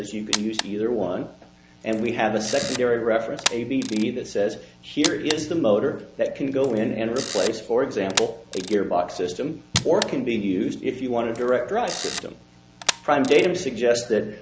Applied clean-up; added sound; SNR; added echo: none; Camera; 10 dB; none.